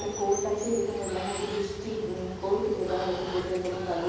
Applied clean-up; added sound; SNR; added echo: none; Water; 10 dB; reverberation time 1.2 s.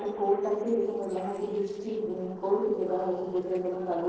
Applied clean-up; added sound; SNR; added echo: neural separator model SepFormer DNS4.